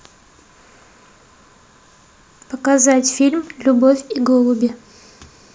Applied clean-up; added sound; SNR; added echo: none; none; none; none.